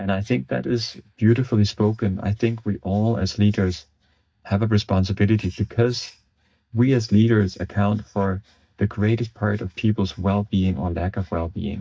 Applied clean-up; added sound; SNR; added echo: neural mask model DeepFilterNet 3.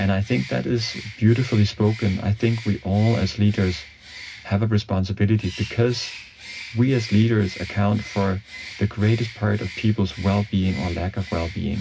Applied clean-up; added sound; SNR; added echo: none; Bird; 18 dB; reverberation time 0.4 s.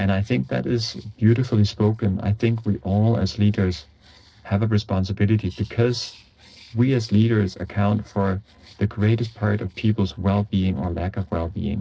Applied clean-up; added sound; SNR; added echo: neural separator model SepFormer DNS4.